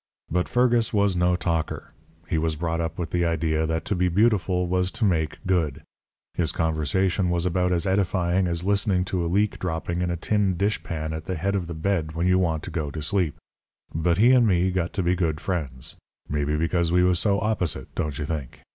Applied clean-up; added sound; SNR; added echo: none; none; none; none.